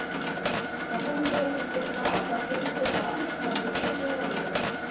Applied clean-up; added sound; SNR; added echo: none; Mechanisms; -3 dB; reverberation time 0.7 s.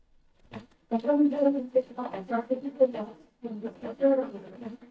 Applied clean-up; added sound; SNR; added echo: neural mask model DeepFilterNet 3.